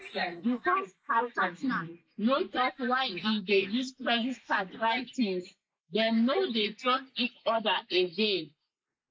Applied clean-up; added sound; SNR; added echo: neural mask model Resemble Enhance denoiser.